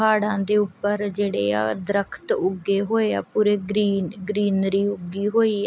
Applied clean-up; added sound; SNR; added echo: none; none; none; none.